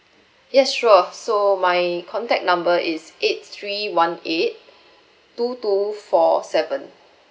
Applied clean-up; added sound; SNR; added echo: none; none; none; none.